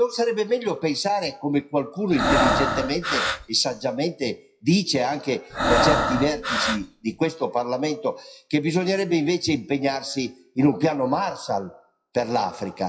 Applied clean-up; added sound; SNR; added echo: classical method WPE with log-MMSE.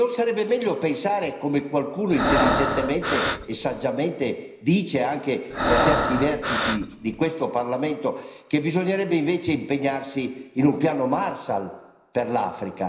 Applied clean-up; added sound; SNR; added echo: none; Breathing; 0 dB; reverberation time 0.9 s.